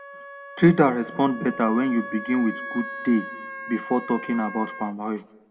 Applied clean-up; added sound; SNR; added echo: none; Wind instrument, woodwind instrument; 13 dB; reverberation time 0.2 s.